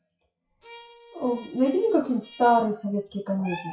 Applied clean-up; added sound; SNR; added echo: classical method WPE with log-MMSE.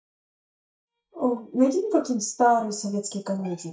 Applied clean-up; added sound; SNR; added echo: neural mask model DeepFilterNet 3.